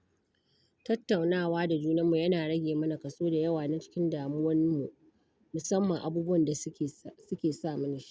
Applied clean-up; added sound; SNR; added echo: none; none; none; none.